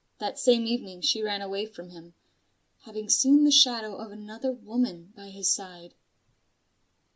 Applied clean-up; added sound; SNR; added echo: none; none; none; none.